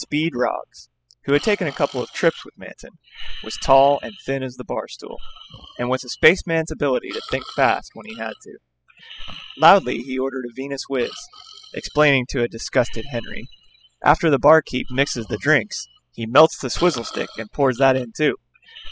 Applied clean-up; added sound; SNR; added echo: classical method spectral subtraction.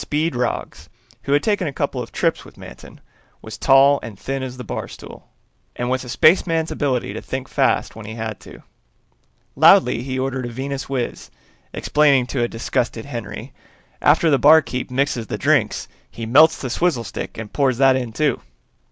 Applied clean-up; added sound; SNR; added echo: none; none; none; none.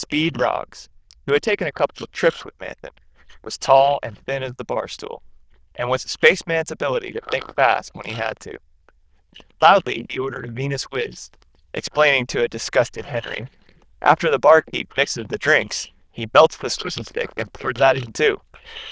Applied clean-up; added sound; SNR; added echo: neural diffusion model UNIVERSE++.